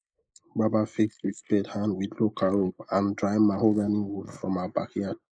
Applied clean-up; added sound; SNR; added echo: neural mask model Resemble Enhance denoiser.